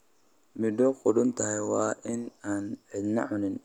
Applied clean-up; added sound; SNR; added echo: none; none; none; none.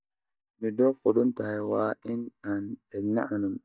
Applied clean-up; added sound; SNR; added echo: neural mask model DeepFilterNet 3.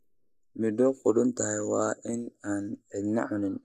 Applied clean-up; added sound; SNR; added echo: neural mask model Resemble Enhance denoiser.